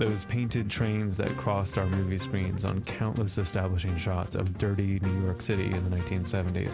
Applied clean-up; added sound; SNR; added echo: none; none; none; none.